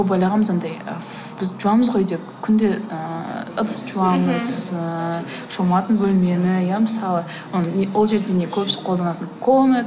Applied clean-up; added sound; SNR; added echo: none; none; none; none.